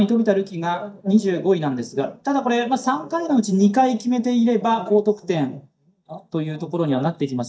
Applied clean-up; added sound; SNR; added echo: neural mask model DeepFilterNet 3.